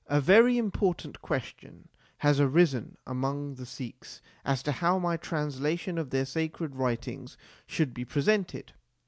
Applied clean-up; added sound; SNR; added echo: none; none; none; none.